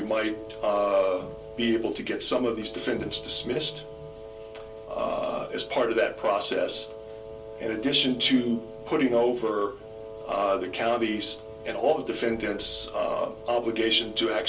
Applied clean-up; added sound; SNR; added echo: none; Wind instrument, woodwind instrument; 14 dB; reverberation time 0.3 s.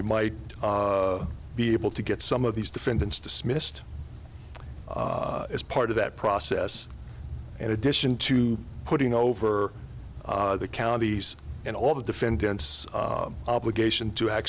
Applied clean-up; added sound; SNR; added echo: none; none; none; none.